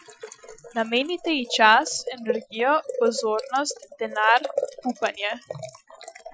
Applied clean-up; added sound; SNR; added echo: classical method Wiener filter.